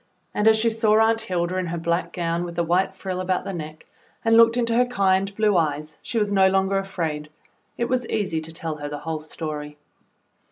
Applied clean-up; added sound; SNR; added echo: none; none; none; none.